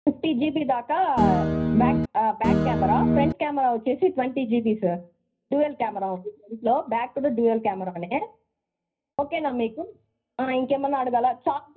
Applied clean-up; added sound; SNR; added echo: none; Guitar; -4 dB; reverberation time 0.4 s.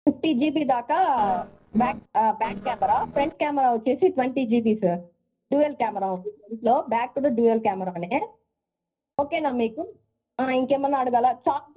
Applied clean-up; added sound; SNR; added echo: neural separator model SepFormer DNS4.